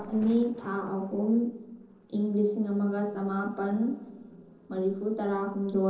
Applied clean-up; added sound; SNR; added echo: neural separator model SepFormer DNS4.